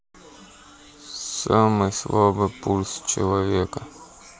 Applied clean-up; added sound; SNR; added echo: none; none; none; none.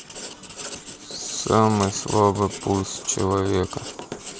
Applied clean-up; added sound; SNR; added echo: none; Writing; 13 dB; none.